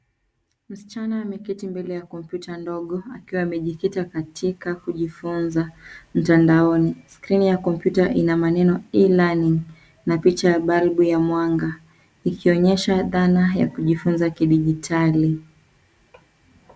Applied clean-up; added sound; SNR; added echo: none; none; none; none.